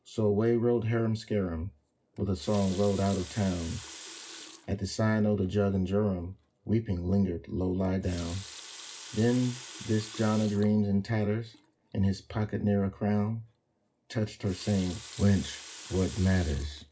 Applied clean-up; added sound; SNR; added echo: none; Water tap, faucet; 19 dB; reverberation time 0.4 s.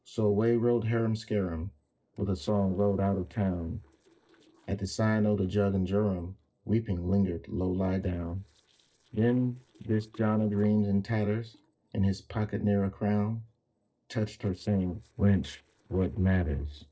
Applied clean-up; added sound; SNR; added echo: neural separator model SepFormer DNS4.